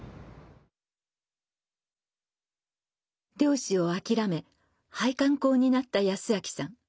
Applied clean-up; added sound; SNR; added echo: none; none; none; none.